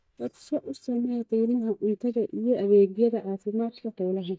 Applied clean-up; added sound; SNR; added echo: neural mask model DeepFilterNet 3.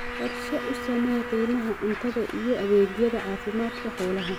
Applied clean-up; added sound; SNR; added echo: none; Bowed string instrument + Bird; 8 dB; none.